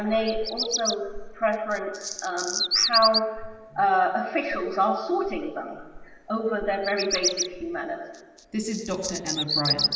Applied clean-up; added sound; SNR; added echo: none; Bird vocalization, bird call, bird song; 4 dB; reverberation time 1.2 s.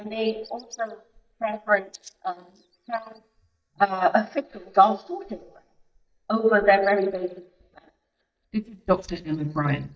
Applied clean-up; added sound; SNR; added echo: neural mask model DeepFilterNet 3.